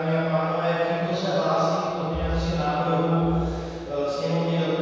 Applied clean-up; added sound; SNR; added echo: none; none; none; reverberation time 2.2 s.